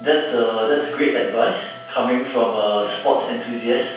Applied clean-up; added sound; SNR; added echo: none; Wind instrument, woodwind instrument; 19 dB; reverberation time 0.7 s.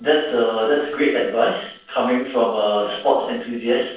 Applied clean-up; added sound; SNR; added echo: neural separator model SepFormer DNS4.